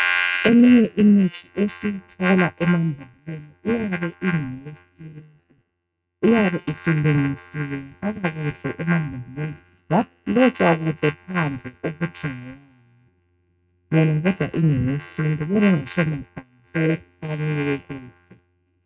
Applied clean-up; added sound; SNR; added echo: neural mask model RNNoise.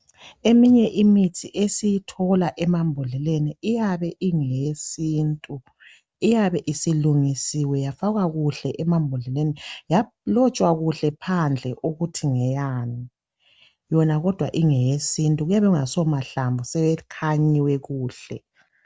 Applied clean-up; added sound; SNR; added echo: none; none; none; none.